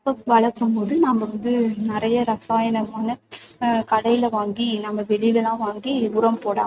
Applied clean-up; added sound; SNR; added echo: neural mask model RNNoise.